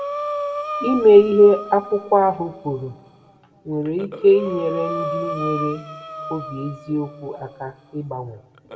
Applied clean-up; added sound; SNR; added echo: none; Breathing; 10 dB; reverberation time 0.8 s.